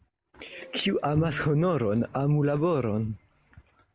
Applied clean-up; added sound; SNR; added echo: none; Bowed string instrument; 15 dB; none.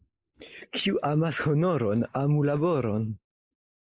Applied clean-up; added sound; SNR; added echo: neural mask model Resemble Enhance denoiser.